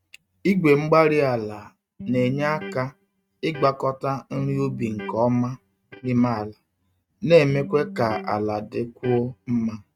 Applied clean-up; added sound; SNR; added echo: neural mask model RNNoise.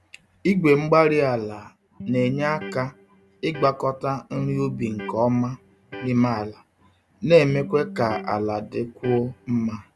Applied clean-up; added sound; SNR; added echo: none; Electric guitar; 14 dB; none.